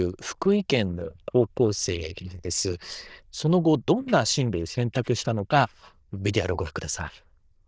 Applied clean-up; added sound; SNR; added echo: neural diffusion model UNIVERSE++.